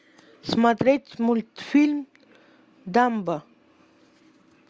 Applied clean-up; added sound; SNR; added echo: none; none; none; none.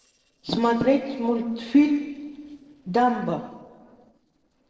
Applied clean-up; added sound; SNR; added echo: neural separator model SepFormer DNS4.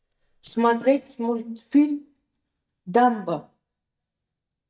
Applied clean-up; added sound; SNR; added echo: neural mask model DeepFilterNet 3.